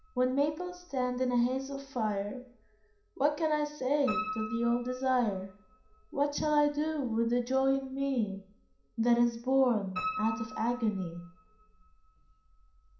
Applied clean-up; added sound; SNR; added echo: none; Piano; 14 dB; reverberation time 0.5 s.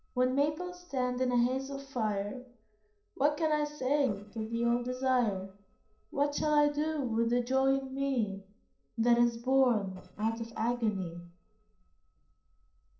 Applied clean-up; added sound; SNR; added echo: neural separator model SepFormer DNS4.